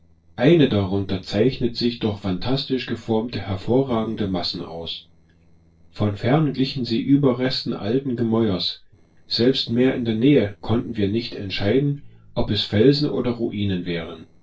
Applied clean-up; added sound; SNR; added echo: neural separator model SepFormer DNS4.